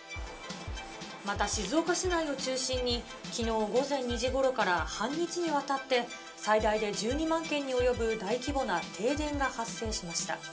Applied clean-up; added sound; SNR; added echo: none; Drum / Drum kit; 12 dB; reverberation time 0.2 s.